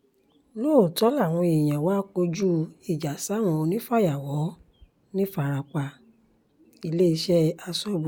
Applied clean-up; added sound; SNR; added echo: none; none; none; none.